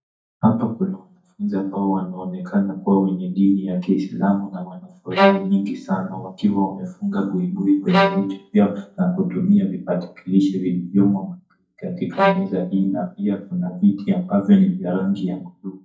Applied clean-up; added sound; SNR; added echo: neural mask model DeepFilterNet 3.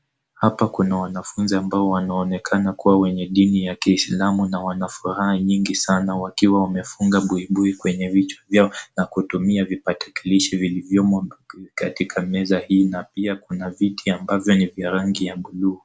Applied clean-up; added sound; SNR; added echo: none; none; none; none.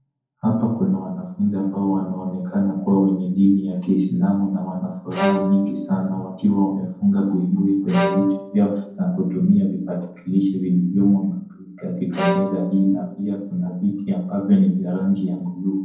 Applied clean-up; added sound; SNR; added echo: neural separator model SepFormer DNS4.